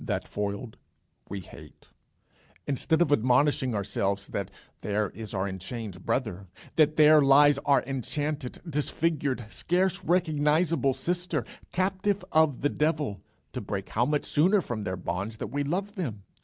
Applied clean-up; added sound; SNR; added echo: none; none; none; none.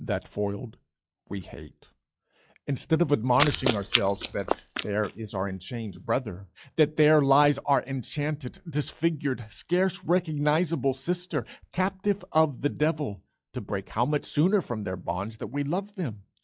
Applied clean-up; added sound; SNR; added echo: classical method log-MMSE.